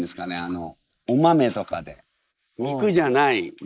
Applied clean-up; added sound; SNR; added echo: neural mask model Resemble Enhance denoiser.